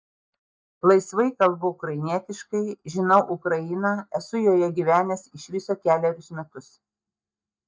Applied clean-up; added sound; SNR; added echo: neural mask model DeepFilterNet 3.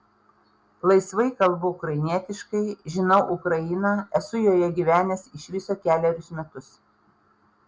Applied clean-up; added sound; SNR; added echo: none; none; none; none.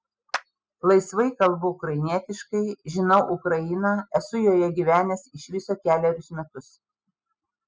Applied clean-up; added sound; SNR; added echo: classical method spectral subtraction.